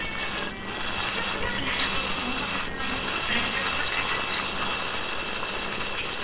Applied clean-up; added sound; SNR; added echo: neural separator model SepFormer WHAMR!.